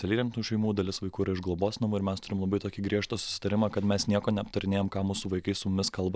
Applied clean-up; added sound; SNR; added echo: none; none; none; none.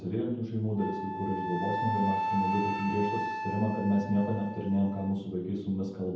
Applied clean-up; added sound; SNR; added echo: none; Wind instrument, woodwind instrument; 5 dB; reverberation time 0.9 s.